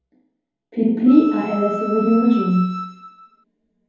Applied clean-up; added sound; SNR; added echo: none; Wind instrument, woodwind instrument; 11 dB; reverberation time 2.0 s.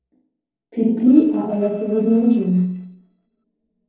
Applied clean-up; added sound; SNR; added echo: neural separator model SepFormer DNS4.